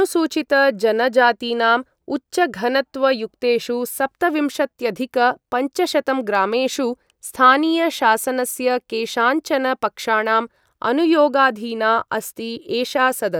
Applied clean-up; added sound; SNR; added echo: none; none; none; none.